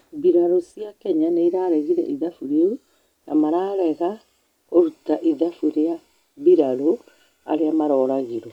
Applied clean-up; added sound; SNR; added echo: none; none; none; none.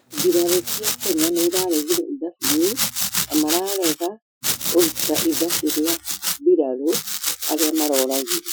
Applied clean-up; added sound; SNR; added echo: classical method Wiener filter.